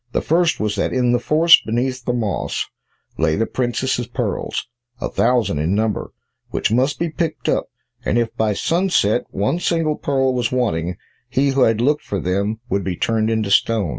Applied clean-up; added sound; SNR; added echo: none; none; none; none.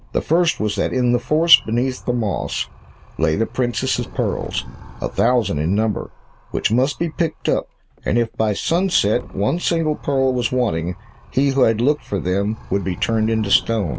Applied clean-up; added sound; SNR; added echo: none; Animal + Thump, thud; 19 dB; none.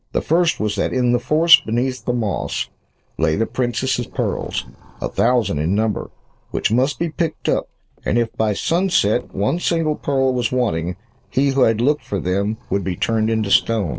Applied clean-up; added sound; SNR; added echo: neural separator model SepFormer DNS4.